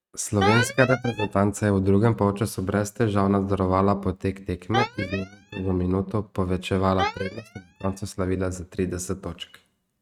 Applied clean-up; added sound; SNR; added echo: neural mask model RNNoise.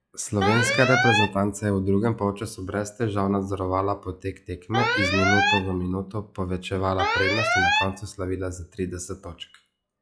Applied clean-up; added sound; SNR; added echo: classical method log-MMSE.